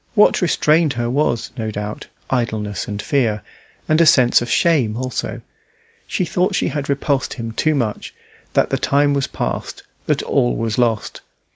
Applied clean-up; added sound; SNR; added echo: none; none; none; none.